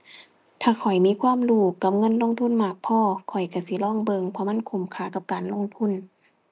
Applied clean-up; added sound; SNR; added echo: none; none; none; none.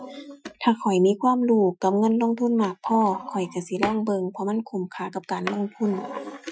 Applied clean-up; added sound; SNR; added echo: classical method Wiener filter.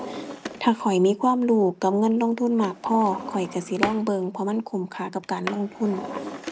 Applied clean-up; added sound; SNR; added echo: none; Drawer open or close; 12 dB; none.